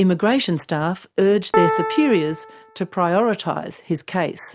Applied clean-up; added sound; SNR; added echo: none; Piano; 5 dB; none.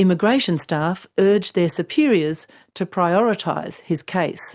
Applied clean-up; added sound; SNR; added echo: none; none; none; none.